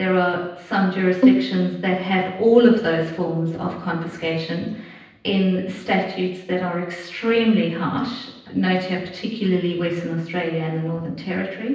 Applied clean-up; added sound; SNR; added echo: neural separator model SepFormer DNS4.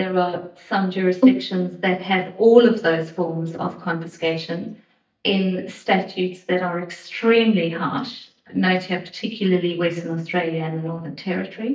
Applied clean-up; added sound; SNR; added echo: neural mask model DeepFilterNet 3.